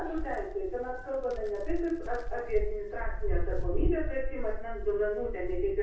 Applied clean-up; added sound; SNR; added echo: none; Wind; -1 dB; reverberation time 0.6 s.